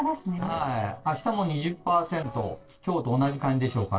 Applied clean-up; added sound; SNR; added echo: neural separator model SepFormer DNS4.